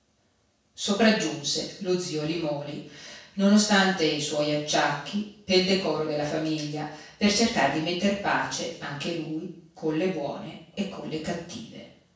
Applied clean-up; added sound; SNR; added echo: none; none; none; reverberation time 0.7 s.